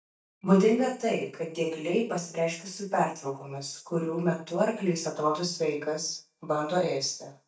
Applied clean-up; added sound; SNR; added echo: neural mask model DeepFilterNet 3.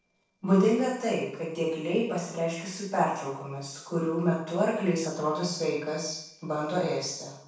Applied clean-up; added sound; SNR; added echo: neural separator model SepFormer DNS4.